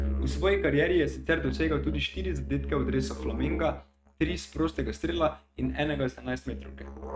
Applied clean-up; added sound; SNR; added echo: neural mask model RNNoise.